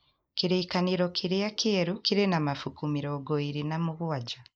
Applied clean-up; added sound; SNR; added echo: neural mask model Resemble Enhance denoiser.